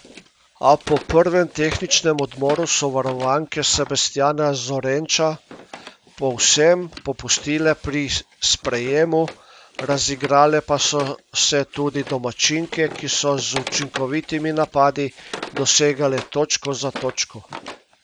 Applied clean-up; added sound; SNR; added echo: none; Wood; 17 dB; none.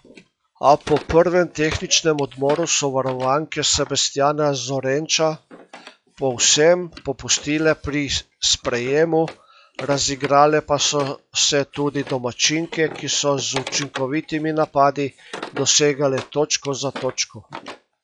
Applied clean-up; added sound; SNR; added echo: classical method log-MMSE.